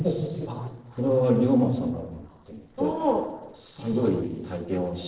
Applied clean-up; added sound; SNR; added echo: neural separator model SepFormer DNS4.